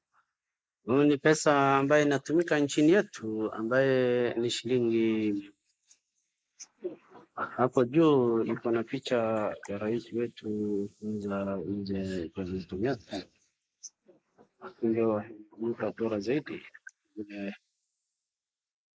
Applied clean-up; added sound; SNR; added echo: neural mask model Resemble Enhance denoiser.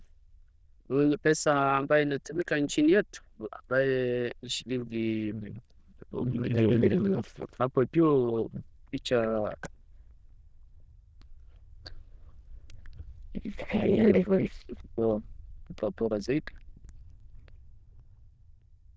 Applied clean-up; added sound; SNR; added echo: neural diffusion model UNIVERSE++.